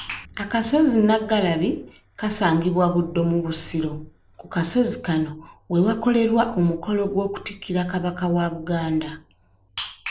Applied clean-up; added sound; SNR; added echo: none; none; none; none.